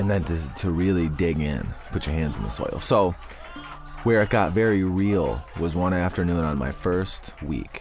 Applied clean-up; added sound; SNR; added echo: none; Applause / Crowd + Organ; 20 dB; none.